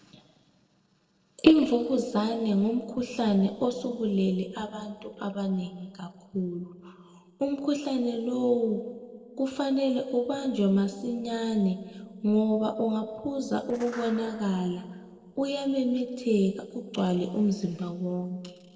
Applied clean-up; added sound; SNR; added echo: neural separator model SepFormer DNS4.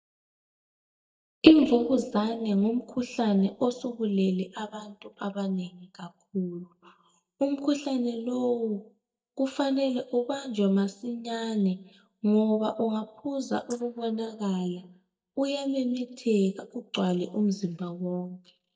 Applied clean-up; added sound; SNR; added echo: neural mask model DeepFilterNet 3.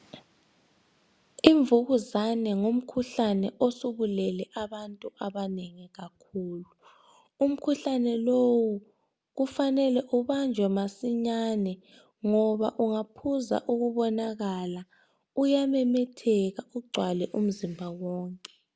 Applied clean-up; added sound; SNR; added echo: none; none; none; none.